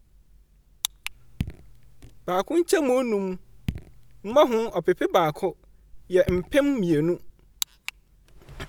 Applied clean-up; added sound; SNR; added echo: none; Raindrop / Drip; 12 dB; none.